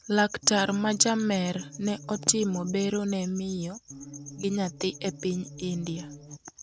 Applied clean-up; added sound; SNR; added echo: none; Musical instrument; 16 dB; none.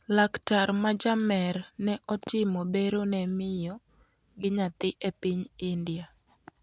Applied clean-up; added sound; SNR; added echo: none; none; none; none.